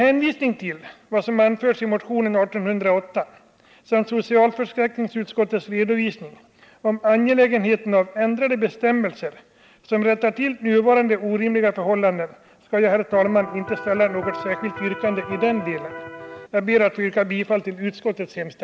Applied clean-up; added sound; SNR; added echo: none; Electric guitar; 12 dB; none.